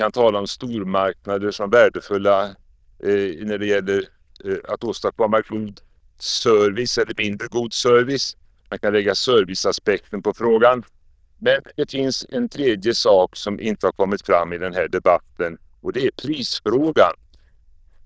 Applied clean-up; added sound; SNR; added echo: neural diffusion model UNIVERSE++.